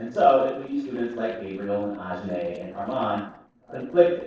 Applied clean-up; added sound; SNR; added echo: neural separator model SepFormer DNS4.